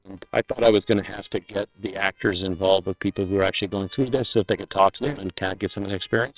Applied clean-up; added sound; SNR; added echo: neural separator model SepFormer WHAMR!.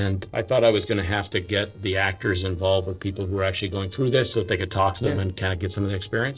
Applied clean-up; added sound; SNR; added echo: neural separator model SepFormer DNS4.